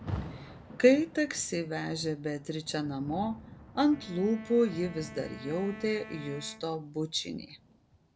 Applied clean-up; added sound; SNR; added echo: none; Wind instrument, woodwind instrument + Rain; 14 dB; none.